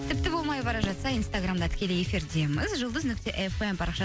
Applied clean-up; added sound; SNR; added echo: none; Acoustic guitar + Fireworks; 13 dB; none.